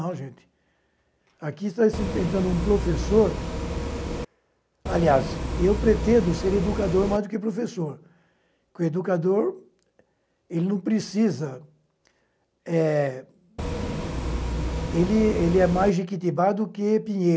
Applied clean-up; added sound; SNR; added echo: none; Bus; 3 dB; none.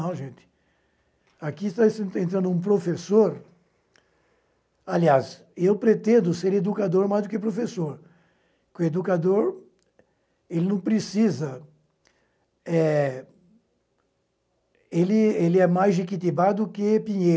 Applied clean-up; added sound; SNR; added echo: none; none; none; none.